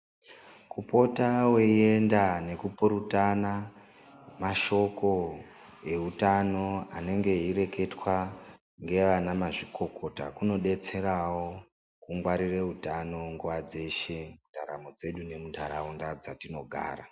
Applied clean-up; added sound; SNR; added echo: none; none; none; none.